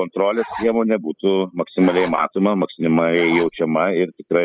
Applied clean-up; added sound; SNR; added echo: classical method spectral subtraction.